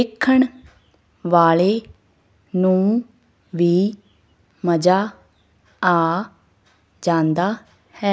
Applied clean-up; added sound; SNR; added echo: none; none; none; none.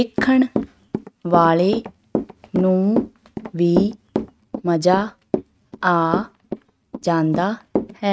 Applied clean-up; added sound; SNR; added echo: neural mask model RNNoise.